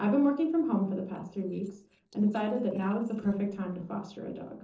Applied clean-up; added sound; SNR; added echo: neural separator model SepFormer DNS4.